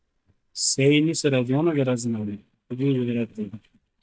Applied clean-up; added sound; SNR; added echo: neural mask model DeepFilterNet 3.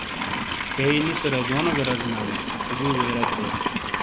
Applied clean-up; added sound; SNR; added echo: none; Livestock, farm animals, working animals; 0 dB; none.